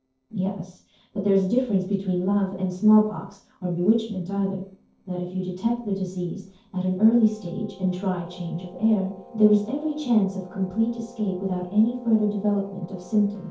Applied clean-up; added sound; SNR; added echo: neural separator model SepFormer DNS4.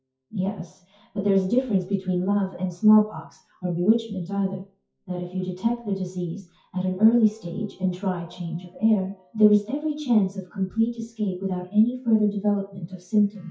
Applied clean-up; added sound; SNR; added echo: classical method WPE with log-MMSE.